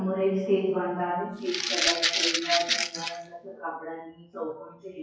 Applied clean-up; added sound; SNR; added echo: classical method WPE with log-MMSE.